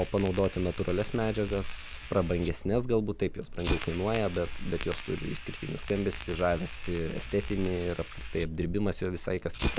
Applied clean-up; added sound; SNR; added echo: none; Fire; 6 dB; none.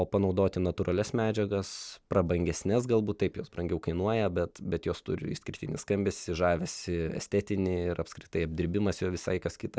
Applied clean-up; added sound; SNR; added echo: none; none; none; none.